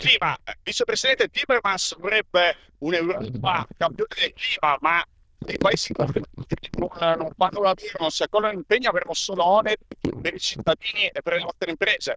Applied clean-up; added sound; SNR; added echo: neural diffusion model UNIVERSE++.